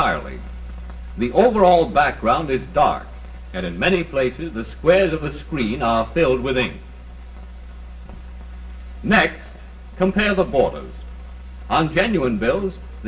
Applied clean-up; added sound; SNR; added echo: none; none; none; reverberation time 0.5 s.